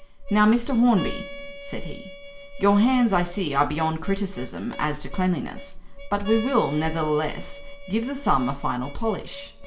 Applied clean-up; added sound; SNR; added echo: none; Harmonica; 17 dB; reverberation time 0.5 s.